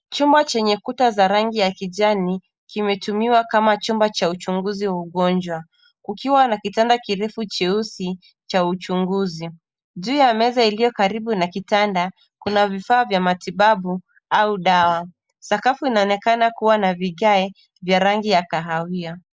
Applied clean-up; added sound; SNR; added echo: neural mask model Resemble Enhance denoiser.